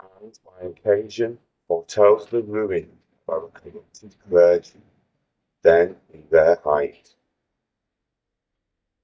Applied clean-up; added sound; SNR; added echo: neural mask model DeepFilterNet 3.